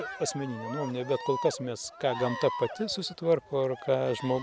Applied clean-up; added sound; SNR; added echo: none; Cheering; 10 dB; none.